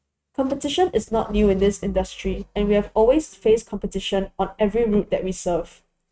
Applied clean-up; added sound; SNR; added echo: neural mask model RNNoise.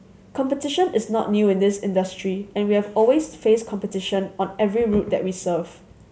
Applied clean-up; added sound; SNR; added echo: none; none; none; none.